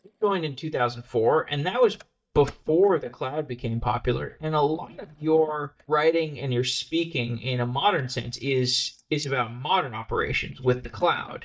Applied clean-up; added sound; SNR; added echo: neural mask model DeepFilterNet 3.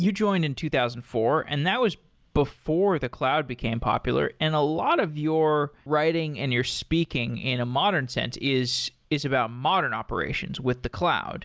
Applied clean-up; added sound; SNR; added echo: none; none; none; none.